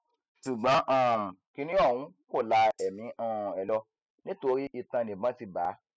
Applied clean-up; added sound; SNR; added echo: neural mask model RNNoise.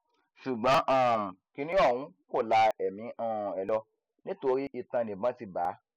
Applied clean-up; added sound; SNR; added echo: none; none; none; none.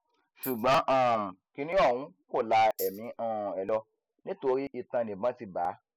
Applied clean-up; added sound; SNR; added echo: neural mask model Resemble Enhance denoiser.